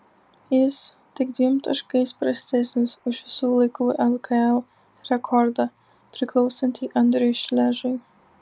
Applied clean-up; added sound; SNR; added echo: none; none; none; none.